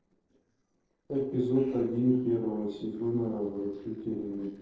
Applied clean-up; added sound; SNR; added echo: neural separator model SepFormer DNS4.